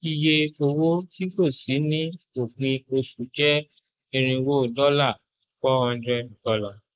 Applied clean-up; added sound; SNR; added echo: neural mask model Resemble Enhance denoiser.